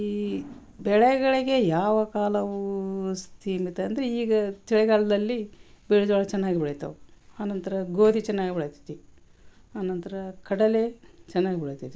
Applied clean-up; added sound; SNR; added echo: none; none; none; none.